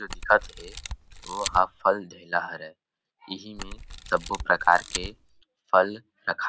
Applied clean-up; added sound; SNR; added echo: none; Camera; 11 dB; none.